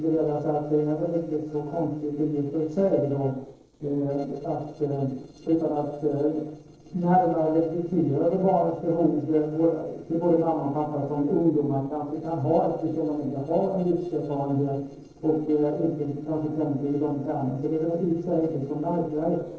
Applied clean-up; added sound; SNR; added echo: neural separator model SepFormer DNS4.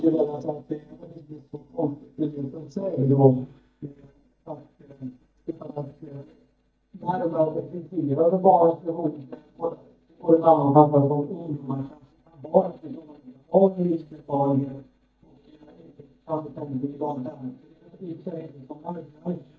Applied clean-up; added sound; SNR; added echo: neural mask model DeepFilterNet 3.